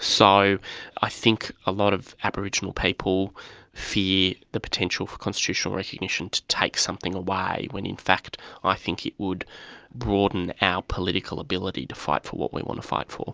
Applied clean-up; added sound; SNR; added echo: none; none; none; none.